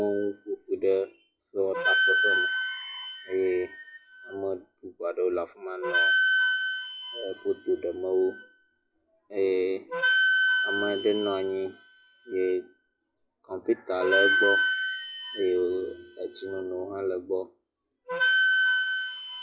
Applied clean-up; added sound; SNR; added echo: classical method log-MMSE.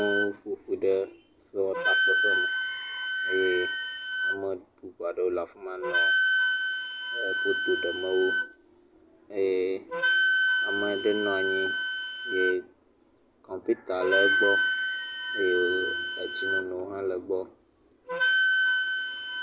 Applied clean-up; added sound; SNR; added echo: none; Wind instrument, woodwind instrument; -3 dB; none.